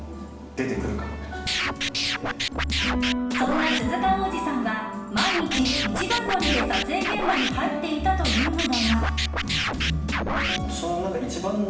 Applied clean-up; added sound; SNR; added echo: none; Scratching (performance technique); 1 dB; reverberation time 0.9 s.